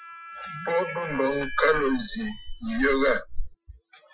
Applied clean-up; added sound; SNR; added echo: classical method Wiener filter.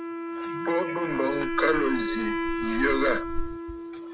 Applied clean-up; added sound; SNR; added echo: none; Wind instrument, woodwind instrument + Wind; 0 dB; none.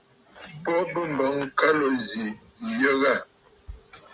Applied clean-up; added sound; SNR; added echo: none; none; none; none.